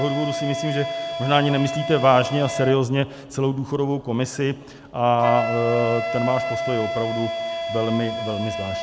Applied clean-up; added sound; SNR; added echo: none; Wind instrument, woodwind instrument; 6 dB; none.